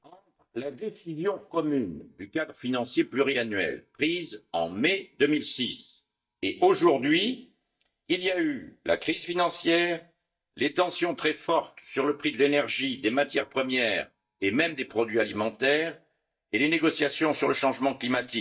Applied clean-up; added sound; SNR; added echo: neural mask model DeepFilterNet 3.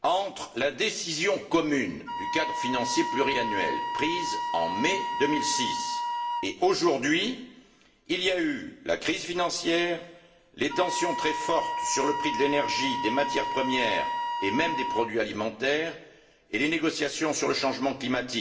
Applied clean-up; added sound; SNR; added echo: none; Wind instrument, woodwind instrument; 5 dB; reverberation time 0.7 s.